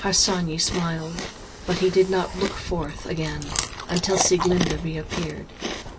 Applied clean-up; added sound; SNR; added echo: none; Chewing, mastication; 6 dB; reverberation time 0.2 s.